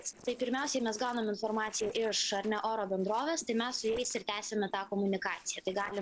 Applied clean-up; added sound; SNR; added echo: neural separator model SepFormer DNS4.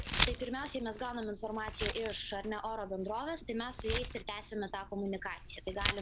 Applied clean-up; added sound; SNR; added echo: none; Keys jangling; -4 dB; none.